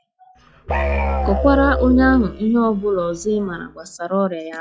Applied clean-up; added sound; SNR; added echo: classical method log-MMSE.